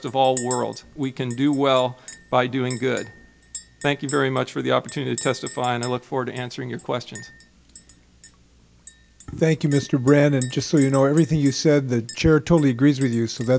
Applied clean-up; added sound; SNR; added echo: none; Chink, clink; 17 dB; none.